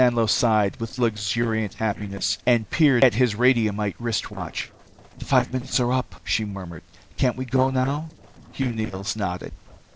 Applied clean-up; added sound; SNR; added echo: neural separator model SepFormer DNS4.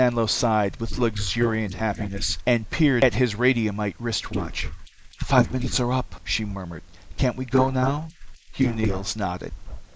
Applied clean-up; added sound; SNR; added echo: neural mask model Resemble Enhance denoiser.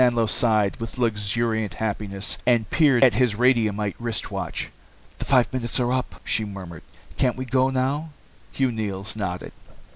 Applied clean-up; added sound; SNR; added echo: none; none; none; none.